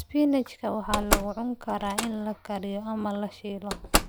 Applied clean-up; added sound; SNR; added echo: none; Slam; 2 dB; none.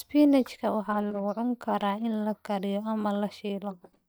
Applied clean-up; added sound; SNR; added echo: neural mask model DeepFilterNet 3.